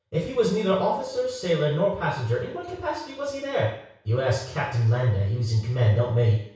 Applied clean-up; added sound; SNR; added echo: none; none; none; reverberation time 0.6 s.